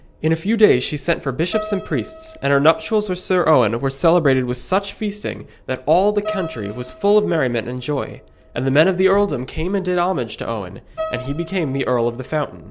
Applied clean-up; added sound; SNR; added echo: none; Piano; 17 dB; none.